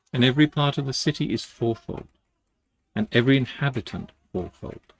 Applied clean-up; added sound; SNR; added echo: neural mask model RNNoise.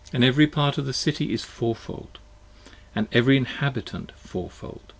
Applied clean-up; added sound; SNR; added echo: none; none; none; none.